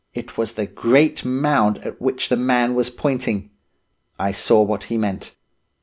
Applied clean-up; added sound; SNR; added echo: none; none; none; none.